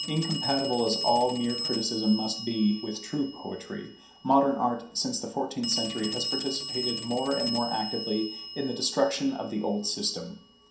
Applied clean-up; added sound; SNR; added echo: none; Telephone; 7 dB; reverberation time 0.5 s.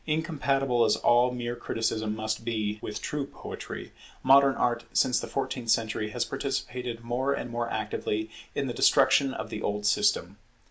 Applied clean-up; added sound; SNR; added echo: none; none; none; none.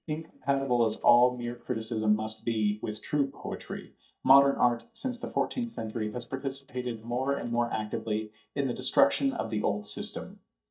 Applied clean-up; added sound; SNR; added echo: neural mask model DeepFilterNet 3.